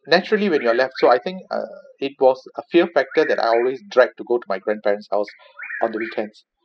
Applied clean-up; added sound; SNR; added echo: classical method spectral subtraction.